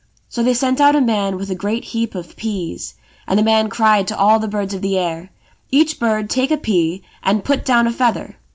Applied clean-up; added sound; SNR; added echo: none; none; none; none.